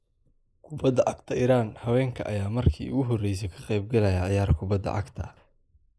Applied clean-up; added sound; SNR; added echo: neural mask model Resemble Enhance denoiser.